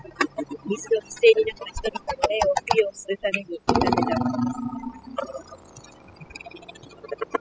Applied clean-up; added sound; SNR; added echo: classical method spectral subtraction.